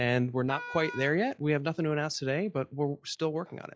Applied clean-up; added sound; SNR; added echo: classical method log-MMSE.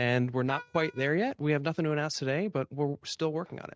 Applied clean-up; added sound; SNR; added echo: neural mask model RNNoise.